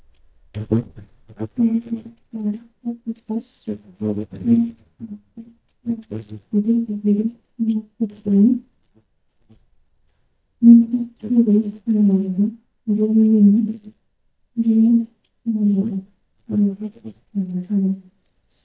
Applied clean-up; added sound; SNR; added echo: neural mask model DeepFilterNet 3.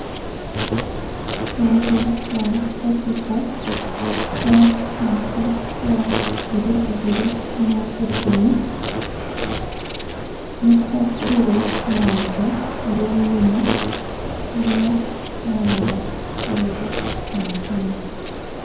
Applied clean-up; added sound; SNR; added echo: none; Insect; 4 dB; reverberation time 0.9 s.